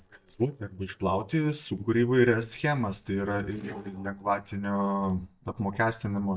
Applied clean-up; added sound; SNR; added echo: neural mask model DeepFilterNet 3.